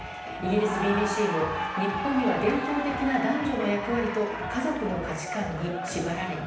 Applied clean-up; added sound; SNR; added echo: none; Cheering; 5 dB; reverberation time 0.9 s.